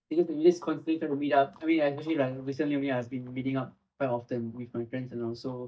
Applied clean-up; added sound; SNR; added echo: neural mask model DeepFilterNet 3.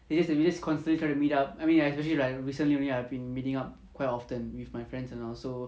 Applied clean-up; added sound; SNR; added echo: none; none; none; none.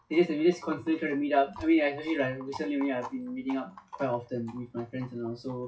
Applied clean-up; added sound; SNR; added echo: classical method WPE with log-MMSE.